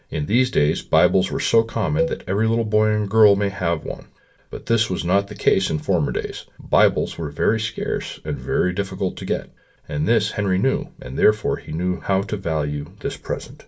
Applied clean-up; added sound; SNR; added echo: none; Cowbell; 10 dB; reverberation time 0.2 s.